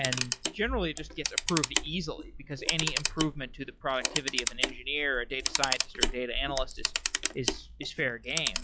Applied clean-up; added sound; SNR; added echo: classical method log-MMSE.